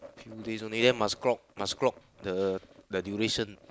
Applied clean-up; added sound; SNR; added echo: none; none; none; none.